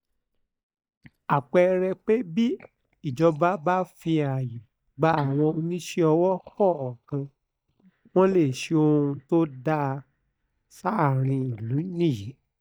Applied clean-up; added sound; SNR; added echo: neural mask model DeepFilterNet 3.